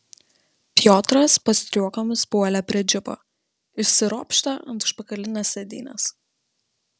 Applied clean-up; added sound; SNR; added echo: none; none; none; none.